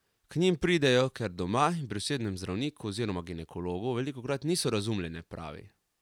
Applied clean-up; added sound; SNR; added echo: none; none; none; none.